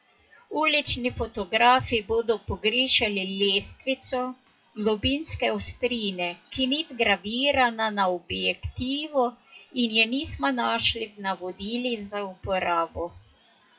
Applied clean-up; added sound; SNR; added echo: classical method WPE with log-MMSE.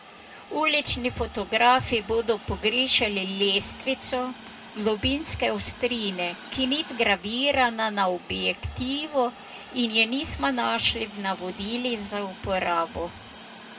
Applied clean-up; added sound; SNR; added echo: none; Hiss; 17 dB; reverberation time 0.2 s.